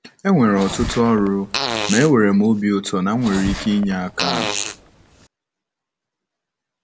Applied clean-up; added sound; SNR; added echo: none; Fart; 7 dB; none.